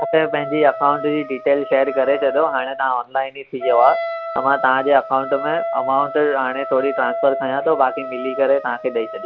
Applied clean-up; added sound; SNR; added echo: none; Wind instrument, woodwind instrument; 8 dB; none.